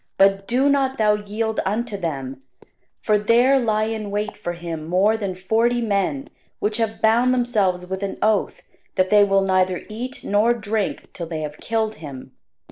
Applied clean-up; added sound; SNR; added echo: neural separator model SepFormer DNS4.